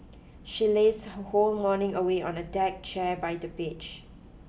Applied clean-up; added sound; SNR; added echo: none; none; none; none.